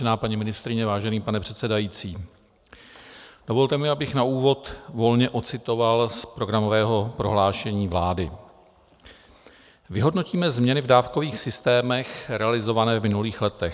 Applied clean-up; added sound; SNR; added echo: none; none; none; none.